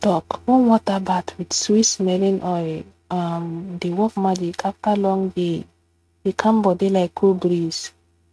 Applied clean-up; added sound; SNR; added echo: neural mask model RNNoise.